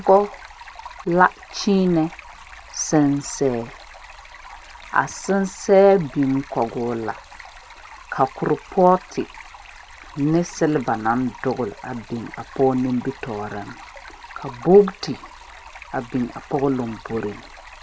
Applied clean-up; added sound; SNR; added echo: none; Stream; 19 dB; none.